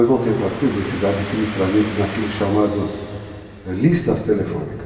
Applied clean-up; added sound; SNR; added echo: none; Domestic sounds, home sounds; 16 dB; reverberation time 2.3 s.